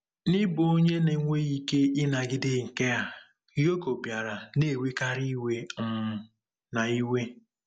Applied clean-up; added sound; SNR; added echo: none; none; none; none.